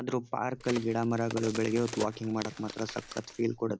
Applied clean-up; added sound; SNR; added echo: none; Crack; 13 dB; none.